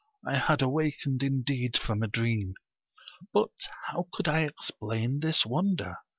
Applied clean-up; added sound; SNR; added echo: none; none; none; none.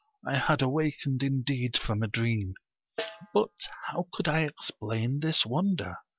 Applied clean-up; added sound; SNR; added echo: none; Snare drum; 15 dB; none.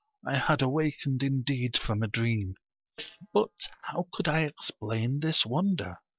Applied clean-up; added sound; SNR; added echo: neural separator model SepFormer DNS4.